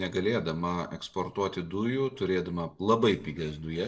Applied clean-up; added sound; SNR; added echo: neural separator model SepFormer DNS4.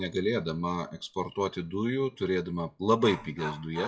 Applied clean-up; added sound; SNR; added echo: classical method WPE with log-MMSE.